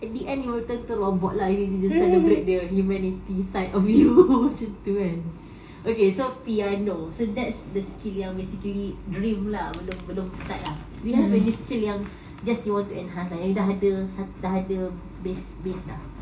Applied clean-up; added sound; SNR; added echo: none; none; none; reverberation time 0.4 s.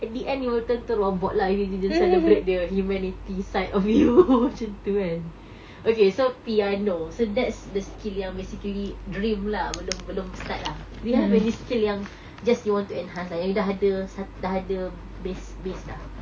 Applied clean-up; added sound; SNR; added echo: none; none; none; none.